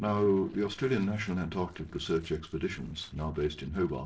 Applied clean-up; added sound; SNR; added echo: neural separator model SepFormer DNS4.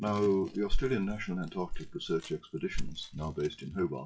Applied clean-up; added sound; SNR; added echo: classical method WPE with log-MMSE.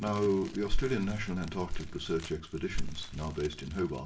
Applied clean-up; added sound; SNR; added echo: none; Crumpling, crinkling; 19 dB; reverberation time 0.5 s.